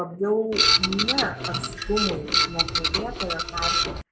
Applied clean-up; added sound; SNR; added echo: none; Printer; -5 dB; none.